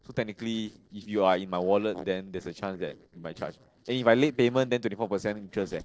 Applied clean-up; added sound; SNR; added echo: neural separator model SepFormer DNS4.